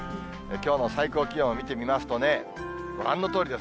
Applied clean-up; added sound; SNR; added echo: none; Wind instrument, woodwind instrument; 11 dB; none.